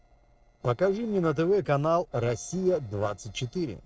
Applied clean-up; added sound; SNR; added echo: neural separator model SepFormer DNS4.